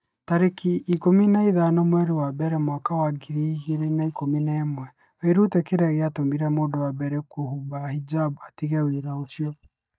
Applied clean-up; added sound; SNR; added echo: neural mask model DeepFilterNet 3.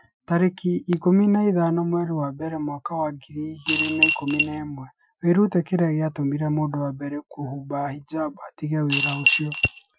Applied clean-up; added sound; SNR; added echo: classical method Wiener filter.